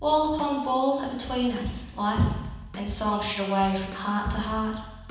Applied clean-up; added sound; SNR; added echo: none; Drum / Drum kit; 18 dB; reverberation time 1.1 s.